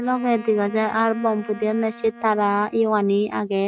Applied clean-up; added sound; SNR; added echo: neural mask model RNNoise.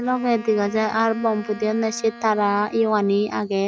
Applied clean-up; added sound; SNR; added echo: none; Wind instrument, woodwind instrument; 18 dB; none.